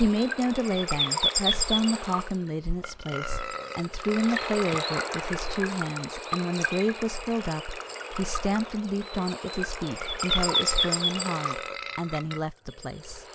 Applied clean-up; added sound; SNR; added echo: none; Burping, eructation + Water / Bird; 2 dB; none.